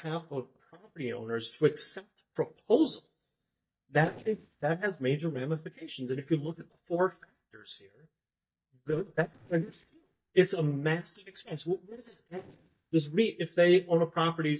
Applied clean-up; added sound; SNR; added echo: neural mask model DeepFilterNet 3.